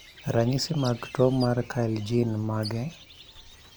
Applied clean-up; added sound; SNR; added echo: none; Bird; 19 dB; none.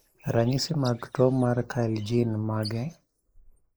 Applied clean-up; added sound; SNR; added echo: neural mask model Resemble Enhance denoiser.